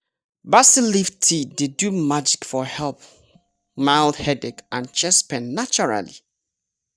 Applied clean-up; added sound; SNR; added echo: neural mask model DeepFilterNet 3.